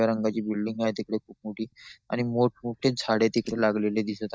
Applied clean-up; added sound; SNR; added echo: neural mask model DeepFilterNet 3.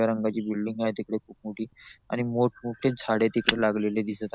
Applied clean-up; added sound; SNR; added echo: none; Fire; 9 dB; none.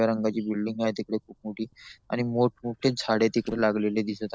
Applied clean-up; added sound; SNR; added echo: neural separator model SepFormer DNS4.